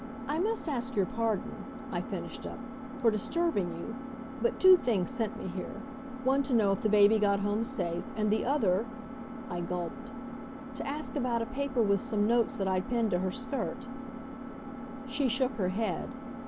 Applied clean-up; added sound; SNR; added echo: none; Engine; 10 dB; none.